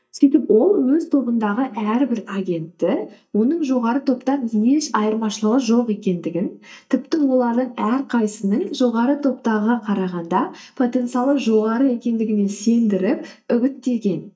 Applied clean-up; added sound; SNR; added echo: neural mask model DeepFilterNet 3.